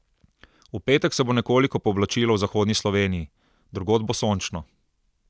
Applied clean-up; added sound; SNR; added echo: none; none; none; none.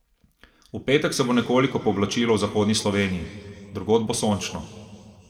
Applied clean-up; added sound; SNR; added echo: none; none; none; reverberation time 1.8 s.